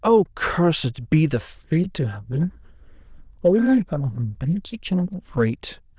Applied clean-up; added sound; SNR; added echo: neural diffusion model UNIVERSE++.